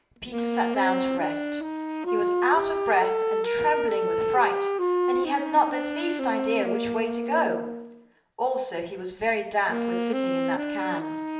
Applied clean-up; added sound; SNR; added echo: none; Wind instrument, woodwind instrument; -1 dB; reverberation time 0.8 s.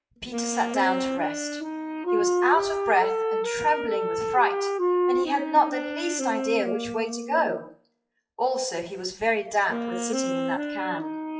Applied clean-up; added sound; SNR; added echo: classical method WPE with log-MMSE.